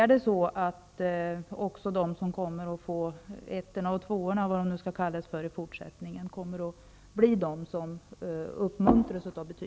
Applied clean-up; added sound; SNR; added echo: none; none; none; none.